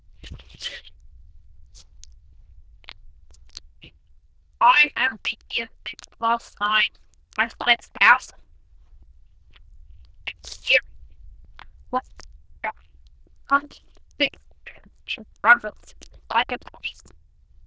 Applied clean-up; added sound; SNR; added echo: neural diffusion model UNIVERSE++.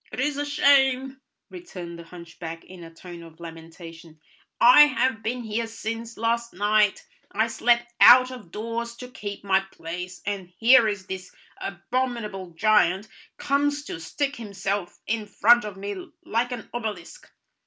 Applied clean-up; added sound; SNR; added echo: none; none; none; none.